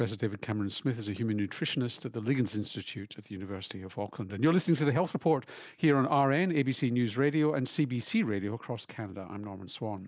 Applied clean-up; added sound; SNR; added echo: none; none; none; none.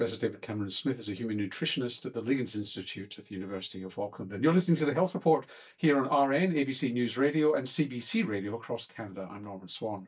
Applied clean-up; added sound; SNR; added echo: neural mask model DeepFilterNet 3.